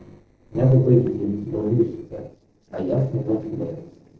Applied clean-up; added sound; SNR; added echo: neural separator model SepFormer DNS4.